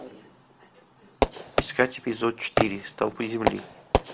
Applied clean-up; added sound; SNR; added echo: none; Fireworks; -1 dB; none.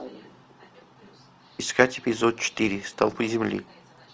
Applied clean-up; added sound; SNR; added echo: none; none; none; none.